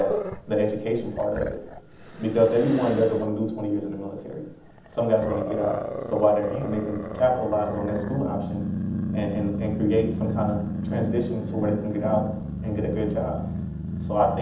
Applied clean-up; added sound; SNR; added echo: none; Growling; 5 dB; reverberation time 0.8 s.